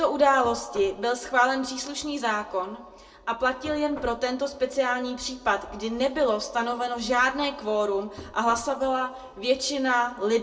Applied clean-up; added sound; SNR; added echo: none; Knock; 20 dB; reverberation time 0.2 s.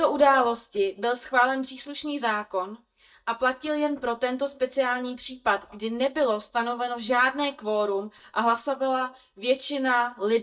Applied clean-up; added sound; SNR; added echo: neural mask model DeepFilterNet 3.